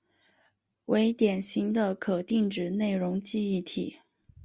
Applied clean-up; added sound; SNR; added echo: none; none; none; none.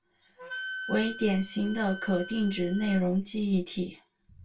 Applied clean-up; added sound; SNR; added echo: none; Wind instrument, woodwind instrument; 13 dB; reverberation time 0.2 s.